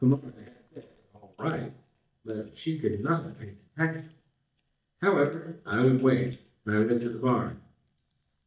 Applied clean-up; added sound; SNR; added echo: neural mask model DeepFilterNet 3.